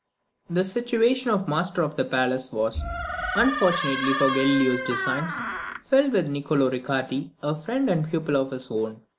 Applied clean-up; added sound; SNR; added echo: none; Door; 4 dB; none.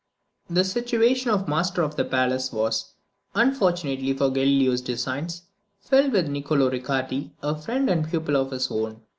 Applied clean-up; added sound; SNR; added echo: none; none; none; none.